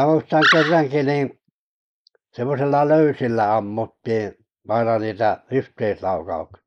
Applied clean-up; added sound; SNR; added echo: neural mask model Resemble Enhance denoiser.